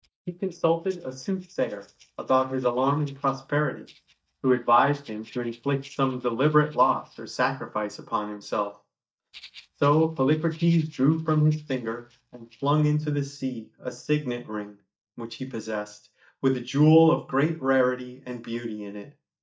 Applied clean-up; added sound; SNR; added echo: neural mask model DeepFilterNet 3.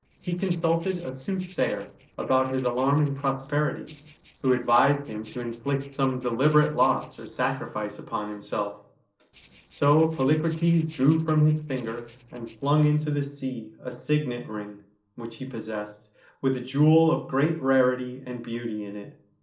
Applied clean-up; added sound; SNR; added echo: neural separator model SepFormer DNS4.